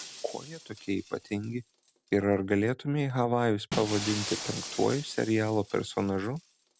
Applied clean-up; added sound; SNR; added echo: none; Shatter; 12 dB; none.